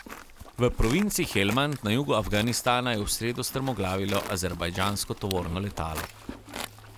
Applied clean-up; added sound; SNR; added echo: none; Livestock, farm animals, working animals; 13 dB; none.